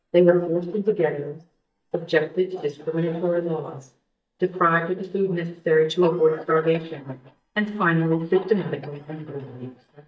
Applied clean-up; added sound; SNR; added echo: neural mask model DeepFilterNet 3.